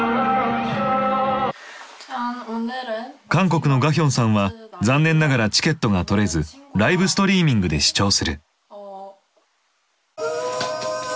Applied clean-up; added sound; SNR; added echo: none; none; none; none.